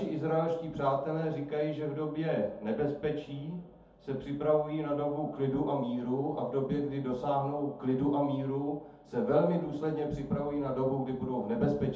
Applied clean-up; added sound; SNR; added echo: none; none; none; reverberation time 0.6 s.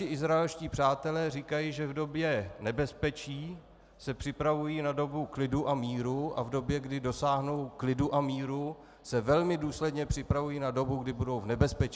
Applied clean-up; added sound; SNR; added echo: none; none; none; none.